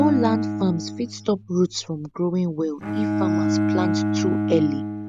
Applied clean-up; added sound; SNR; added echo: none; Bowed string instrument; 0 dB; none.